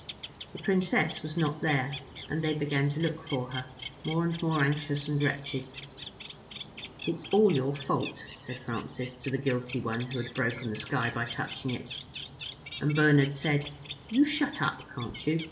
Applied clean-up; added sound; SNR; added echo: none; Bird; 13 dB; reverberation time 1.5 s.